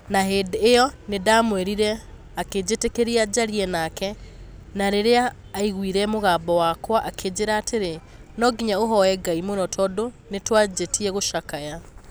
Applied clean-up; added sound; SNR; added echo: none; none; none; none.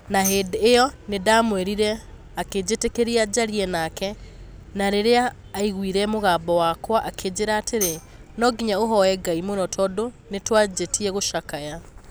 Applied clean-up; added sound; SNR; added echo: none; Tambourine; 12 dB; none.